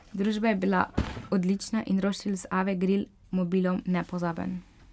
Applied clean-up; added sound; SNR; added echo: none; Thump, thud; 15 dB; none.